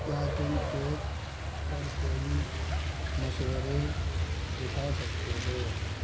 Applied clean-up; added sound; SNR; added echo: none; Truck; -5 dB; reverberation time 0.4 s.